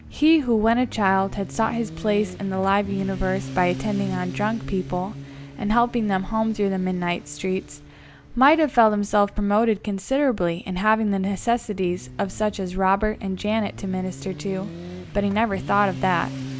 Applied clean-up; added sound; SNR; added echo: none; Motorcycle; 14 dB; none.